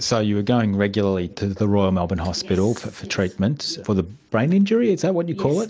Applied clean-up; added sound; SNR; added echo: none; none; none; none.